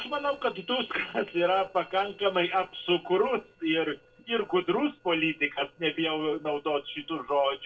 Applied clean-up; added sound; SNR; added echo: neural separator model SepFormer DNS4.